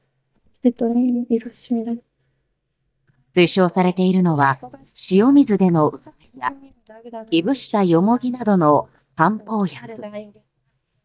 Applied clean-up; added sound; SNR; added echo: neural mask model DeepFilterNet 3.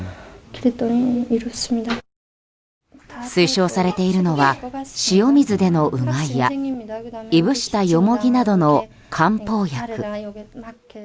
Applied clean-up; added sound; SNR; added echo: none; none; none; none.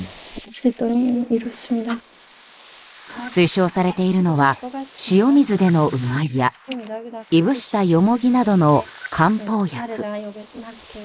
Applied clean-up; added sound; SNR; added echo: neural mask model Resemble Enhance denoiser.